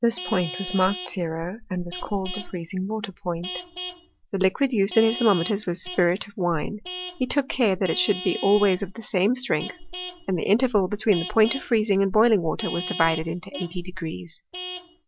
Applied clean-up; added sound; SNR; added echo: none; Vehicle horn, car horn, honking / Truck; 13 dB; none.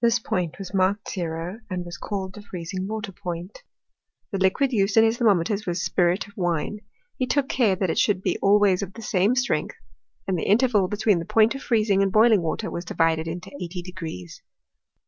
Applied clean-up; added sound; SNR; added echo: none; none; none; none.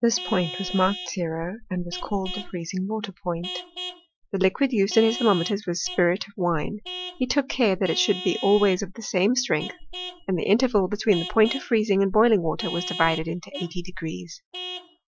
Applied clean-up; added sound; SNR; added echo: classical method Wiener filter.